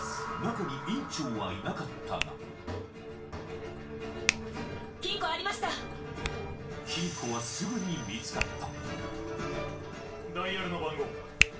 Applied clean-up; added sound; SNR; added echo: none; Hands; 4 dB; reverberation time 0.3 s.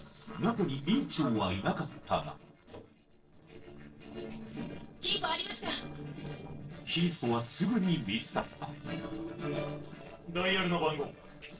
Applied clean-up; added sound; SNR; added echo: neural separator model SepFormer DNS4.